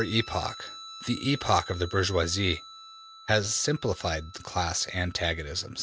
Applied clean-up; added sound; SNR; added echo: none; Guitar; 17 dB; none.